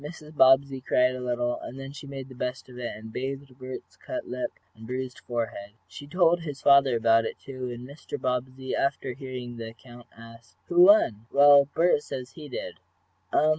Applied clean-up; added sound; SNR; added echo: none; none; none; none.